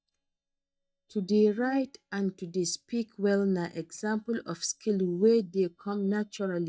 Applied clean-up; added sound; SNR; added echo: neural mask model DeepFilterNet 3.